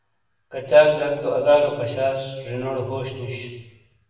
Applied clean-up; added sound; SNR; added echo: none; none; none; reverberation time 1.0 s.